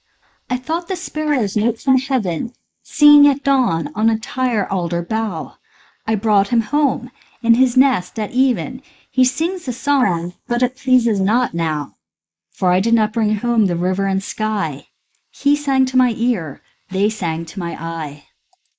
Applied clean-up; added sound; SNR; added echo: neural mask model Resemble Enhance denoiser.